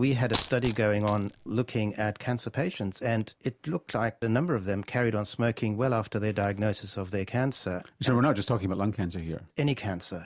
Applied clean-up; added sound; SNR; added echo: none; Coin (dropping); -1 dB; none.